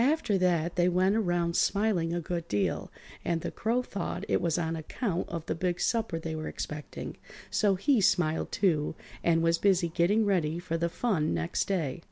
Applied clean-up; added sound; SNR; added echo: none; none; none; none.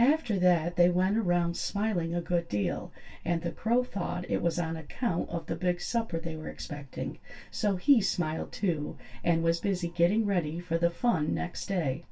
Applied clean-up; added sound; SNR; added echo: none; none; none; reverberation time 0.1 s.